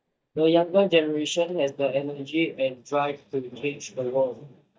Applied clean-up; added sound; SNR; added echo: neural mask model DeepFilterNet 3.